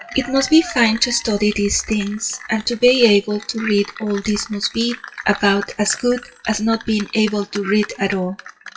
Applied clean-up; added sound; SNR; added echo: classical method WPE with log-MMSE.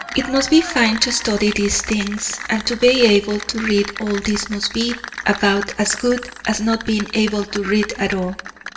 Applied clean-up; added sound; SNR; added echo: none; Applause / Cheering; 13 dB; reverberation time 1.1 s.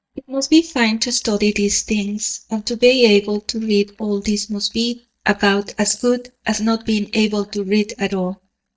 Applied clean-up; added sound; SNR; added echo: neural mask model DeepFilterNet 3.